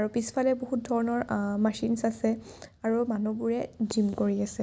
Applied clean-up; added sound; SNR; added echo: none; none; none; none.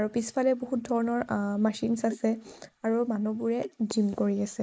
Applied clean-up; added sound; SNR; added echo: neural mask model Resemble Enhance denoiser.